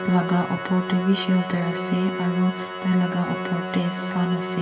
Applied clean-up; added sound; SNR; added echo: none; Organ; 6 dB; reverberation time 2.0 s.